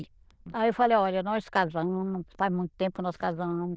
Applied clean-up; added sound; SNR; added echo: neural diffusion model UNIVERSE++.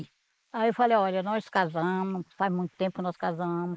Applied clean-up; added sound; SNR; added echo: neural mask model Resemble Enhance denoiser.